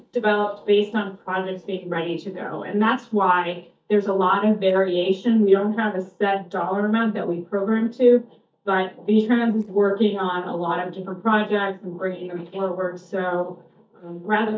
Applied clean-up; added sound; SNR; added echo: neural mask model DeepFilterNet 3.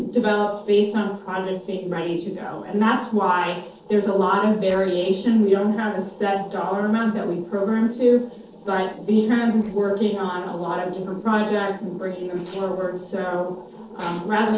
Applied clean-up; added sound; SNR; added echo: neural separator model SepFormer DNS4.